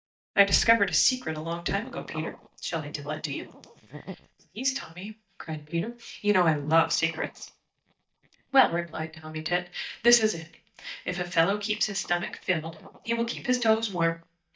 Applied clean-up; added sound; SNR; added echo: neural mask model DeepFilterNet 3.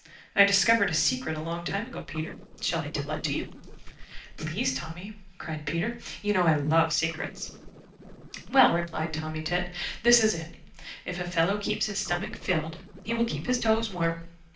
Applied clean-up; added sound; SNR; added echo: neural separator model SepFormer DNS4.